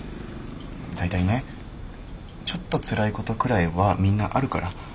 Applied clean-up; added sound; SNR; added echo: none; none; none; none.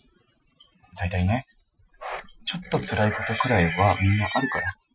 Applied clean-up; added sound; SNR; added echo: classical method Wiener filter.